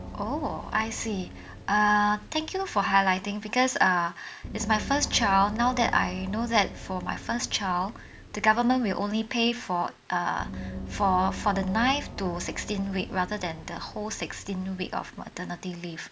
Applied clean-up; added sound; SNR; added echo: none; Gong; 13 dB; none.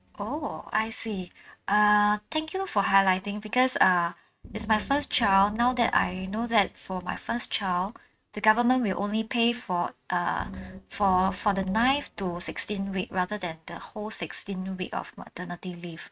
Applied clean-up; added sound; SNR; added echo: neural mask model RNNoise.